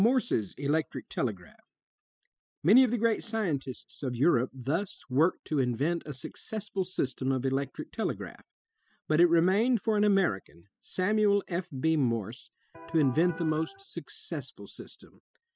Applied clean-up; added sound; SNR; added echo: classical method spectral subtraction.